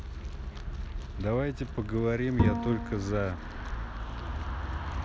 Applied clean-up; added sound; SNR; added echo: none; Bowed string instrument; 2 dB; none.